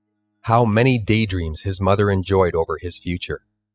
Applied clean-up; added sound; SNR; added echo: classical method spectral subtraction.